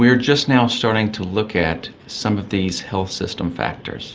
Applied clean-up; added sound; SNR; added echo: none; none; none; none.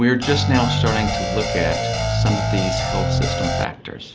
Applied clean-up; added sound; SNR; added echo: none; Guitar; -2 dB; none.